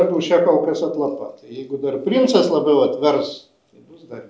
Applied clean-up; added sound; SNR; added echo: none; none; none; none.